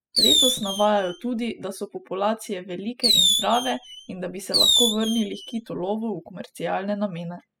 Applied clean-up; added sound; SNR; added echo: classical method spectral subtraction.